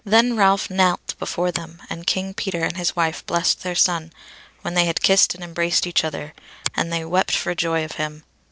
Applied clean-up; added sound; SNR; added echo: neural separator model SepFormer DNS4.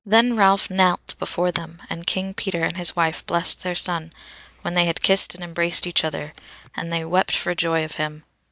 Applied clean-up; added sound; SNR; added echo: neural mask model DeepFilterNet 3.